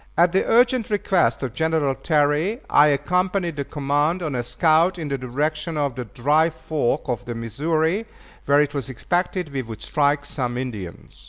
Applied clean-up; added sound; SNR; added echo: none; none; none; none.